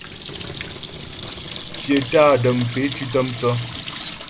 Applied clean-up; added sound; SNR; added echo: none; Sink (filling or washing) / Water tap, faucet; 8 dB; none.